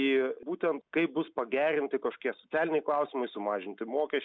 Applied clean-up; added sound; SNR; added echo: none; none; none; none.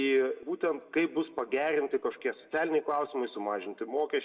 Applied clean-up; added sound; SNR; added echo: none; none; none; reverberation time 1.3 s.